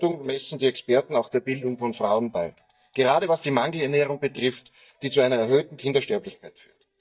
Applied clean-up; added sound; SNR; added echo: neural mask model DeepFilterNet 3.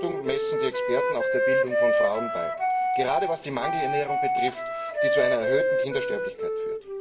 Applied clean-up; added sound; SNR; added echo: none; Wind instrument, woodwind instrument; -5 dB; reverberation time 1.9 s.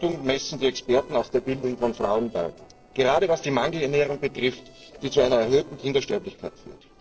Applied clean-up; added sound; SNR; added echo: neural separator model SepFormer DNS4.